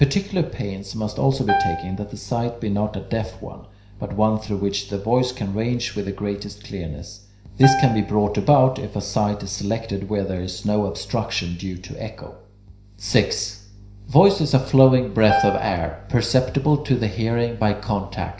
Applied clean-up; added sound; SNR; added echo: none; Piano; 5 dB; reverberation time 0.5 s.